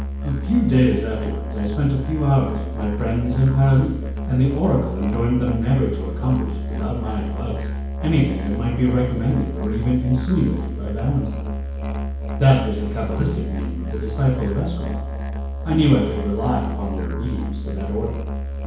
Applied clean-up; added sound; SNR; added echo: none; Musical instrument; 4 dB; reverberation time 2.2 s.